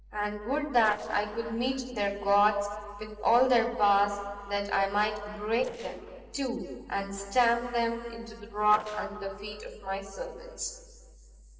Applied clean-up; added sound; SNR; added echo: neural separator model SepFormer DNS4.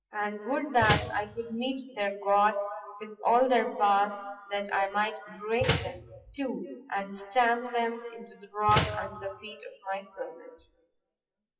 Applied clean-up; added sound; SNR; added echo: classical method WPE with log-MMSE.